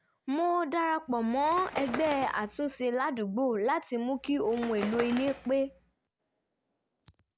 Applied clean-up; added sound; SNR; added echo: none; Bird; 13 dB; none.